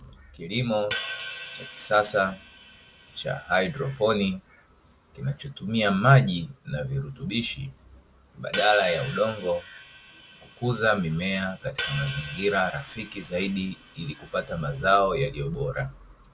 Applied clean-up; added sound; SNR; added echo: none; Hi-hat; 12 dB; none.